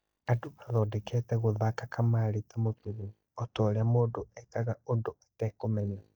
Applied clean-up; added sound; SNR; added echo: neural mask model DeepFilterNet 3.